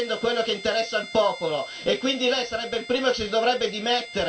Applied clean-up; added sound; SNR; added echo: none; Bowed string instrument; 16 dB; reverberation time 0.2 s.